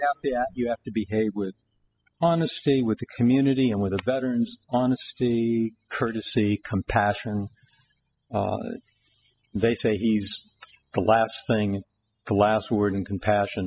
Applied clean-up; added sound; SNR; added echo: classical method spectral subtraction.